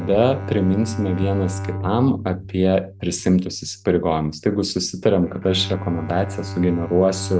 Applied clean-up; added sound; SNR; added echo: none; Bowed string instrument; 10 dB; none.